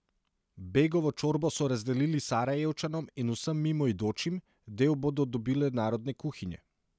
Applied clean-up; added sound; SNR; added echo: none; none; none; none.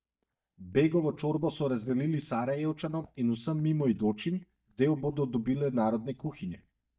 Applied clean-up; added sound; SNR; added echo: neural mask model DeepFilterNet 3.